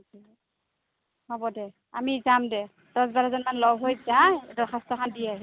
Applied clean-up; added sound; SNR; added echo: none; none; none; none.